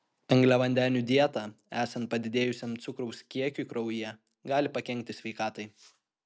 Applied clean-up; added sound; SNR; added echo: none; none; none; none.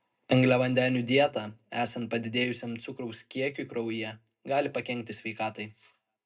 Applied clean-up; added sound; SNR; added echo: none; none; none; reverberation time 0.2 s.